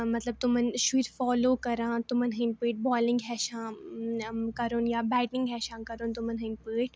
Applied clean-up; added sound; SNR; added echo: none; none; none; none.